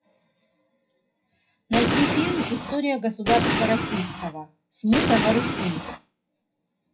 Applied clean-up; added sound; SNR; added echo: classical method WPE with log-MMSE.